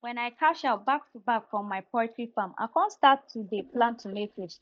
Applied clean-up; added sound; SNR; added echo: neural mask model DeepFilterNet 3.